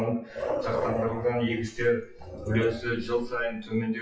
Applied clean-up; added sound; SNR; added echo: classical method WPE with log-MMSE.